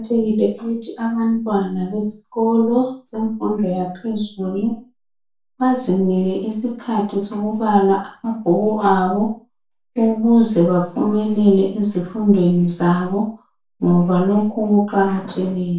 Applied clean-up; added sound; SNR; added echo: none; none; none; reverberation time 0.3 s.